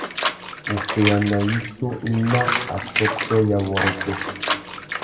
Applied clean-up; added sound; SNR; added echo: none; Bathtub (filling or washing) / Water; 4 dB; reverberation time 1.4 s.